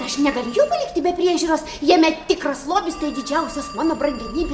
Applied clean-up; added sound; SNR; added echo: none; Telephone; 17 dB; reverberation time 0.6 s.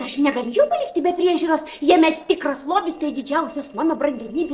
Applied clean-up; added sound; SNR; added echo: neural separator model SepFormer DNS4.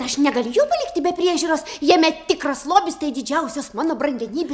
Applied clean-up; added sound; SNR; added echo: none; none; none; none.